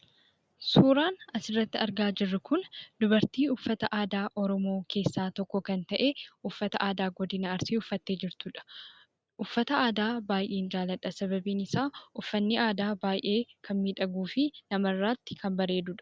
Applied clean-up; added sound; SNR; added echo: none; none; none; none.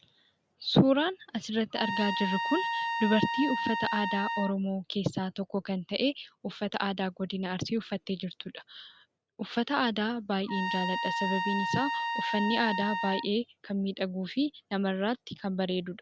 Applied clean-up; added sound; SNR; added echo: none; Trumpet; 2 dB; none.